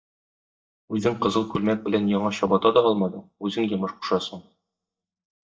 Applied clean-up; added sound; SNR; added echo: neural mask model DeepFilterNet 3.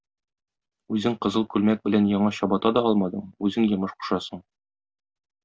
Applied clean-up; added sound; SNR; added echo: none; none; none; none.